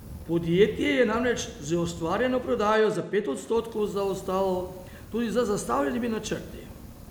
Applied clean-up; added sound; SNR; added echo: none; Fire; 17 dB; none.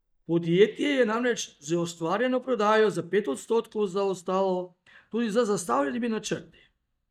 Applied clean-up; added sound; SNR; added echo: neural mask model DeepFilterNet 3.